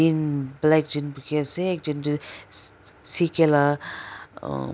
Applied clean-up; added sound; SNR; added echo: none; none; none; none.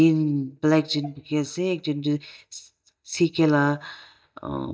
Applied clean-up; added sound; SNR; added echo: neural mask model DeepFilterNet 3.